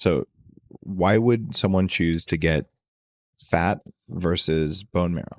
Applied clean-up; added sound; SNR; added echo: neural mask model Resemble Enhance denoiser.